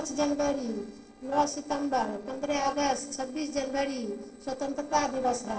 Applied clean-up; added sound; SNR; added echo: neural separator model SepFormer DNS4.